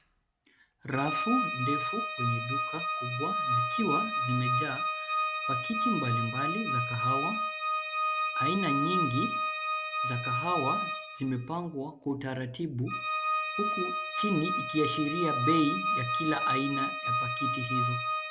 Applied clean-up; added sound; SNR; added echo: none; Organ; -2 dB; none.